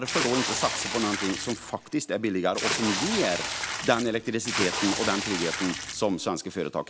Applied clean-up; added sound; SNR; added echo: none; Water / Splash, splatter; 3 dB; none.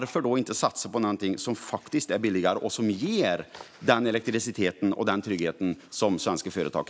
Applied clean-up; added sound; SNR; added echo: none; none; none; none.